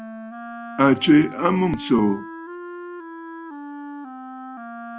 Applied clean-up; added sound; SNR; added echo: none; Wind instrument, woodwind instrument; 12 dB; none.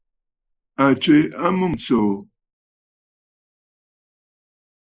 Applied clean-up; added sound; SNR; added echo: neural mask model Resemble Enhance denoiser.